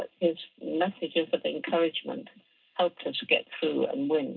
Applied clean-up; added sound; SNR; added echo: none; none; none; reverberation time 0.2 s.